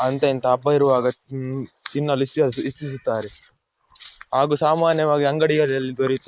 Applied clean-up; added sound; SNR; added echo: neural mask model Resemble Enhance denoiser.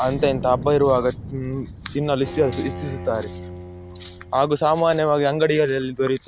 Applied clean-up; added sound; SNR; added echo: none; Wind + Bowed string instrument; 13 dB; none.